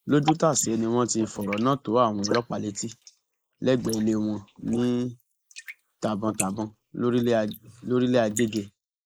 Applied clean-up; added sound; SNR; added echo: neural mask model Resemble Enhance denoiser.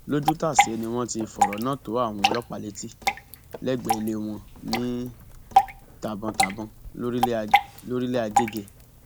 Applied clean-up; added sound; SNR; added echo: none; Drip / Water; -2 dB; none.